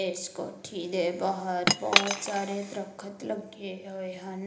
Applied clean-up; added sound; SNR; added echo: none; Cutlery, silverware / Chink, clink; -3 dB; reverberation time 0.8 s.